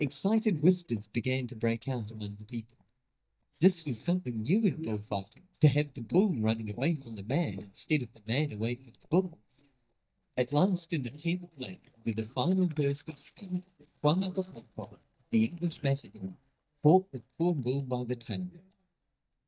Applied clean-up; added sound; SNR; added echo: neural mask model DeepFilterNet 3.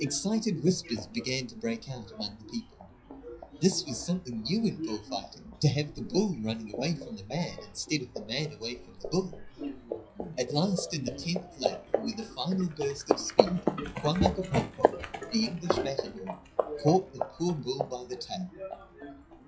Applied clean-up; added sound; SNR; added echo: classical method WPE with log-MMSE.